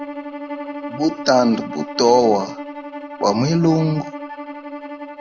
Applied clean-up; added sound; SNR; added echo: none; Bowed string instrument; 11 dB; none.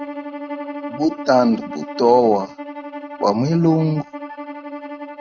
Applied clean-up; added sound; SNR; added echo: neural mask model RNNoise.